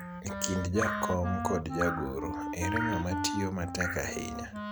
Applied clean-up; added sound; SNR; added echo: none; Wind instrument, woodwind instrument + Drip; 2 dB; none.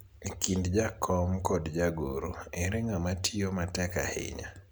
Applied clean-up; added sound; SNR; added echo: none; none; none; none.